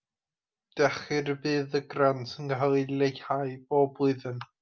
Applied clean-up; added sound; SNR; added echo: none; none; none; none.